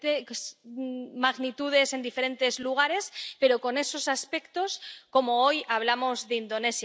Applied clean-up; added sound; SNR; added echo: none; none; none; none.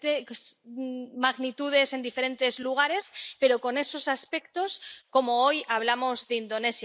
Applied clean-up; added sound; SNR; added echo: neural mask model Resemble Enhance denoiser.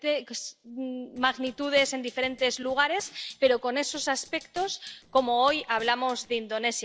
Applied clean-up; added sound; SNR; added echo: neural separator model SepFormer DNS4.